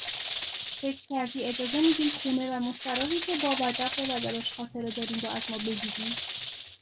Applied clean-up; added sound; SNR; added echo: none; Rattle / Rattle (instrument); 4 dB; none.